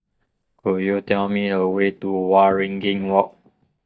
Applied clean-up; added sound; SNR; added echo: neural mask model DeepFilterNet 3.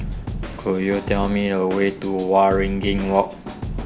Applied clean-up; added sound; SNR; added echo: none; Drum kit; 9 dB; none.